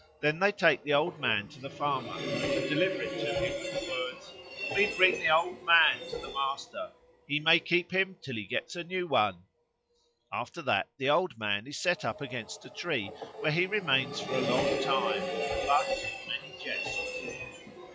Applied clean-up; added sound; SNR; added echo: classical method log-MMSE.